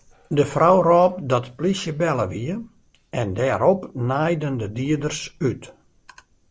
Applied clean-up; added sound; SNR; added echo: none; none; none; none.